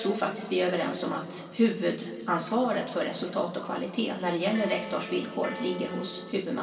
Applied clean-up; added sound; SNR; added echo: neural separator model SepFormer DNS4.